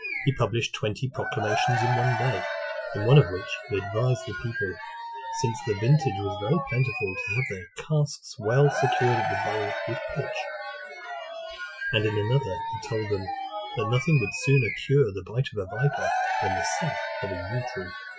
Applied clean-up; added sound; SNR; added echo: classical method Wiener filter.